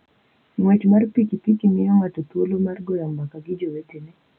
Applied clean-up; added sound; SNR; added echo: none; none; none; none.